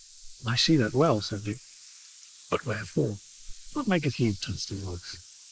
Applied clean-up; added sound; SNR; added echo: neural mask model Resemble Enhance denoiser.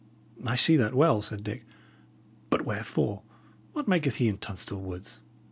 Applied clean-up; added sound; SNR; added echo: none; none; none; none.